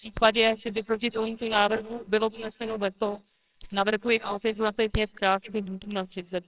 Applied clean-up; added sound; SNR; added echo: neural separator model SepFormer WHAMR!.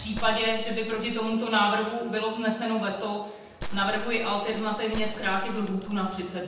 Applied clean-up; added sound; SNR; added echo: none; Gunshot, gunfire; 6 dB; reverberation time 0.9 s.